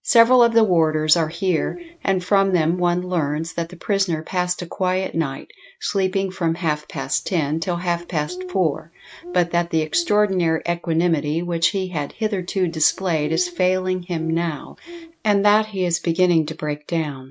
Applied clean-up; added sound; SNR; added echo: neural mask model RNNoise.